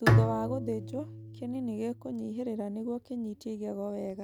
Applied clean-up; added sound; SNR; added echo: none; Bowed string instrument; -3 dB; none.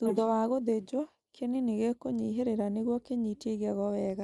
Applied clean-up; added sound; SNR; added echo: neural mask model Resemble Enhance denoiser.